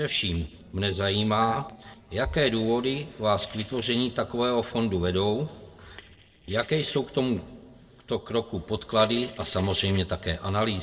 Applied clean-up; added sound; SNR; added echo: neural separator model SepFormer DNS4.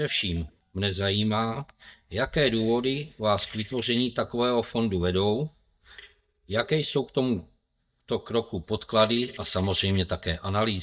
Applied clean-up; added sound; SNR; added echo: neural mask model DeepFilterNet 3.